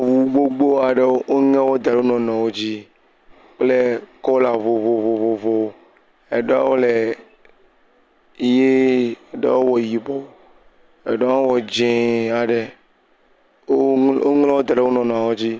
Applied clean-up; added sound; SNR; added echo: none; none; none; none.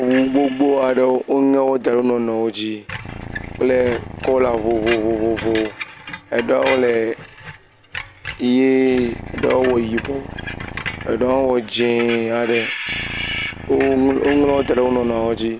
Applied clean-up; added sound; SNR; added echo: none; Purr + Screech; 11 dB; none.